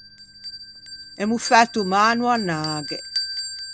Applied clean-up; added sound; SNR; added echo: none; Bell; 10 dB; none.